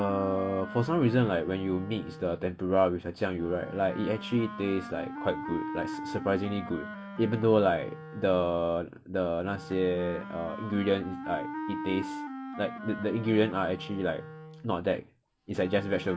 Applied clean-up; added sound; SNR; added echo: none; Wind instrument, woodwind instrument; 11 dB; none.